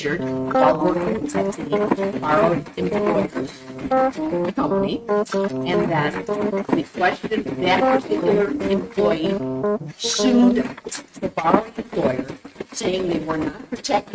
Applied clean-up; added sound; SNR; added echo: neural mask model RNNoise.